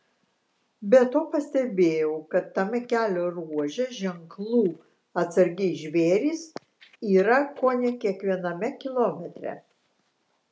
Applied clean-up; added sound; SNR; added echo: none; none; none; none.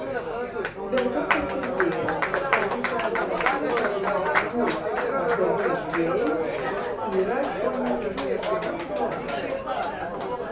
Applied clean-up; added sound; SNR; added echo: none; Applause; -4 dB; reverberation time 0.4 s.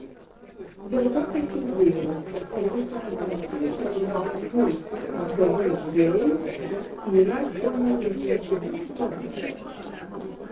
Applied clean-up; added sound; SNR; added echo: neural separator model SepFormer DNS4.